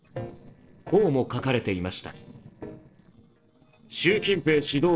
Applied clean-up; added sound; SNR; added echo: neural separator model SepFormer DNS4.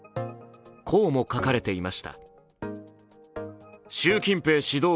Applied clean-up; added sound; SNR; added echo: none; none; none; none.